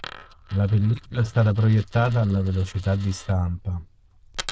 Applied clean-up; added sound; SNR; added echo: neural diffusion model UNIVERSE++.